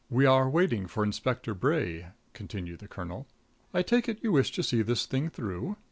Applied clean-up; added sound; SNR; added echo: none; none; none; none.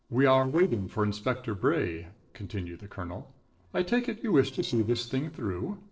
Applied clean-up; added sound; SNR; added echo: neural separator model SepFormer DNS4.